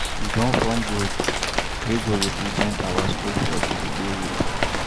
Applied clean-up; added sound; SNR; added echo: none; Rain; -2 dB; none.